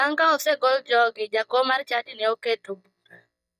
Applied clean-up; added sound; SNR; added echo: neural mask model DeepFilterNet 3.